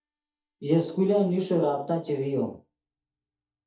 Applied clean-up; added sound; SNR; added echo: neural mask model DeepFilterNet 3.